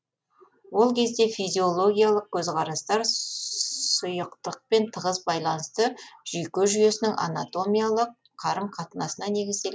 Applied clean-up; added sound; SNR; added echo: none; none; none; none.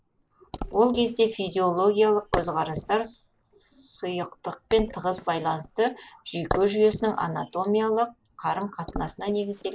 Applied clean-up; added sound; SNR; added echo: neural mask model Resemble Enhance denoiser.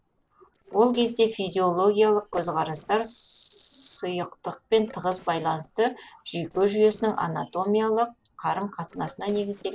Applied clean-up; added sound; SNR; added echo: neural separator model SepFormer DNS4.